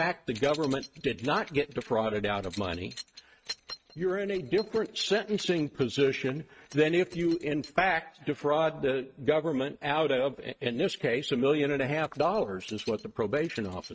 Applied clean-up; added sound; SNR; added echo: neural mask model RNNoise.